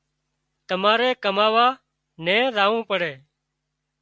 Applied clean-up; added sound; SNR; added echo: none; none; none; none.